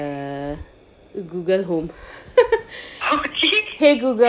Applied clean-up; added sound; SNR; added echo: none; none; none; none.